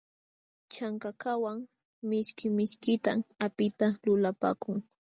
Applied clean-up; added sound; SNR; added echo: none; none; none; none.